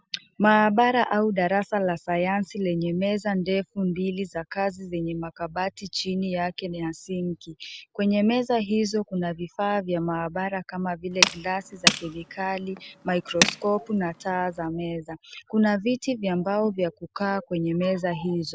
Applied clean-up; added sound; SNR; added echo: none; Tools; 2 dB; none.